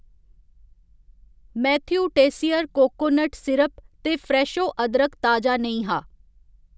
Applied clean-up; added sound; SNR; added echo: none; none; none; none.